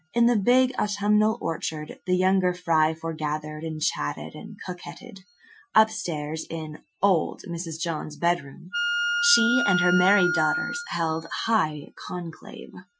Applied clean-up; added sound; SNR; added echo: classical method Wiener filter.